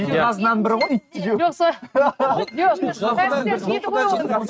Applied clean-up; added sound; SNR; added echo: neural mask model RNNoise.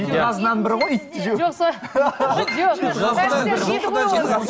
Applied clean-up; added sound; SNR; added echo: none; Piano; 17 dB; none.